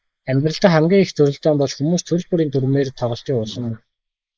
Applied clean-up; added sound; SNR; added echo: neural mask model Resemble Enhance denoiser.